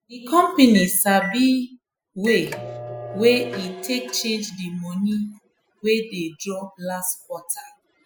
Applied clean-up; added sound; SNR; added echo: classical method Wiener filter.